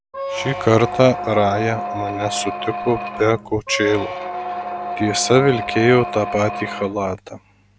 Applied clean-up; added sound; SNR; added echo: none; Squeak; 7 dB; none.